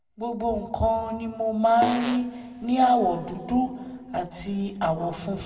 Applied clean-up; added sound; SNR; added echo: none; Fart; 10 dB; reverberation time 1.4 s.